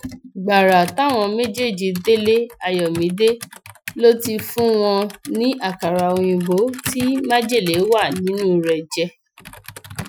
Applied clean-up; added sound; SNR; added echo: classical method Wiener filter.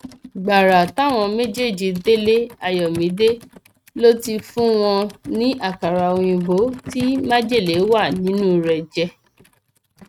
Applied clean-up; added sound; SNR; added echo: neural mask model RNNoise.